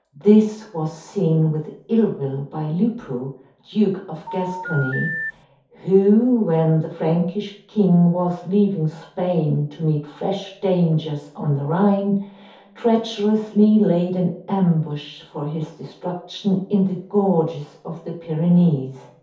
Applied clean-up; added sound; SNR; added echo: none; Telephone; 9 dB; reverberation time 0.5 s.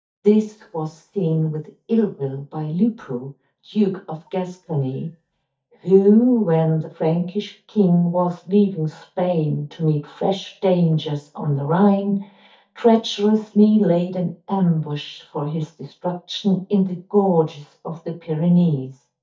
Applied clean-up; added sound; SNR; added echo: neural mask model DeepFilterNet 3.